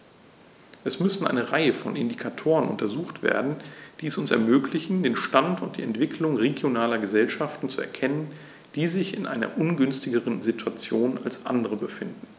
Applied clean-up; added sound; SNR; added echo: none; none; none; none.